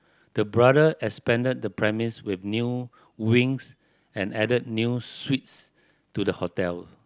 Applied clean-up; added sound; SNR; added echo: none; none; none; none.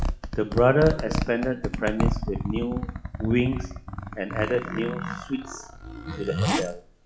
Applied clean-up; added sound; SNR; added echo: classical method WPE with log-MMSE.